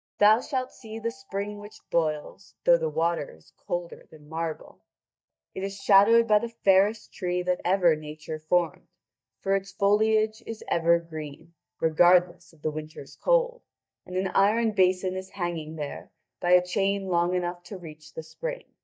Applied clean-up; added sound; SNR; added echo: neural mask model DeepFilterNet 3.